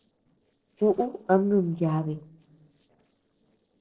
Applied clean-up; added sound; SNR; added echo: neural separator model SepFormer DNS4.